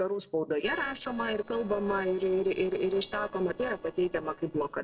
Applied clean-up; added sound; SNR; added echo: neural separator model SepFormer DNS4.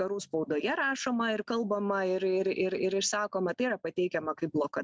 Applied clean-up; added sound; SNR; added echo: none; none; none; none.